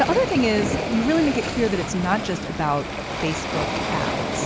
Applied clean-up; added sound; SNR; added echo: none; Waves, surf; 3 dB; none.